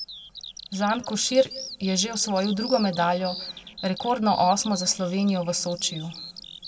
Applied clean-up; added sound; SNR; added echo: none; Bird vocalization, bird call, bird song; 14 dB; reverberation time 0.8 s.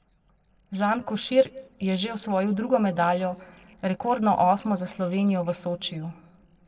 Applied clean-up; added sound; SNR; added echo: neural separator model SepFormer DNS4.